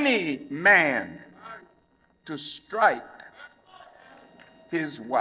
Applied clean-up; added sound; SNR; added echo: neural separator model SepFormer DNS4.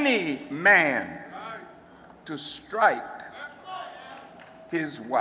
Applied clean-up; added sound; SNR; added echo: none; none; none; none.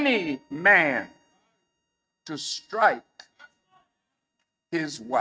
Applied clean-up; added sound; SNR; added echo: neural mask model RNNoise.